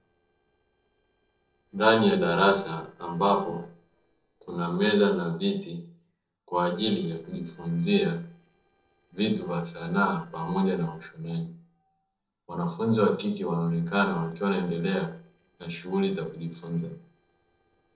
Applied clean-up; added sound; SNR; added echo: neural separator model SepFormer DNS4.